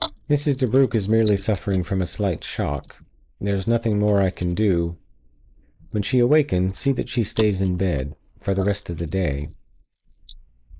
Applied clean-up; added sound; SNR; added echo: neural mask model Resemble Enhance denoiser.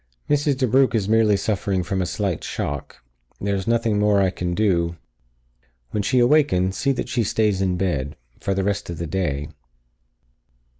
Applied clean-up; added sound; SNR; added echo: none; none; none; none.